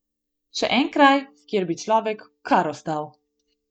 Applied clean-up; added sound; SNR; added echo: neural mask model DeepFilterNet 3.